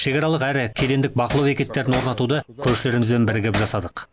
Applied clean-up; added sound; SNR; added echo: none; Hammer; 12 dB; none.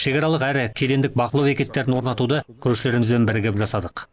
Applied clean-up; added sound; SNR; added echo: neural separator model SepFormer DNS4.